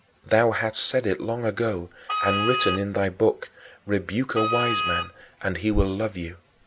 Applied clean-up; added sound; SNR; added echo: none; Wind instrument, woodwind instrument; 2 dB; none.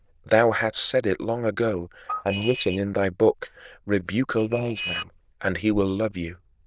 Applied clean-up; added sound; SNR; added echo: neural diffusion model UNIVERSE++.